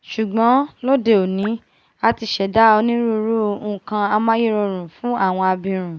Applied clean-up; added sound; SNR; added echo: none; none; none; none.